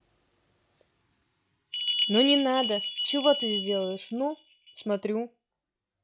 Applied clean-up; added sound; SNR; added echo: classical method log-MMSE.